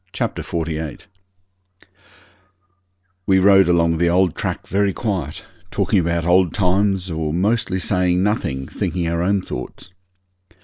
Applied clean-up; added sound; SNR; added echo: none; none; none; none.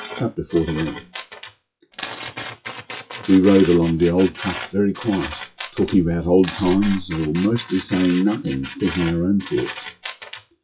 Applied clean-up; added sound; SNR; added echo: classical method WPE with log-MMSE.